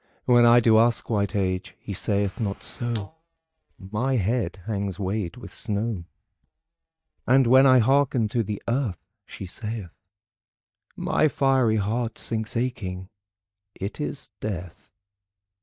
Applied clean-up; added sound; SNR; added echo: neural mask model DeepFilterNet 3.